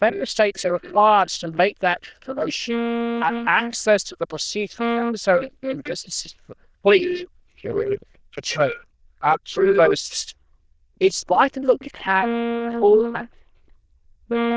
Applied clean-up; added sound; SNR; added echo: neural diffusion model UNIVERSE++.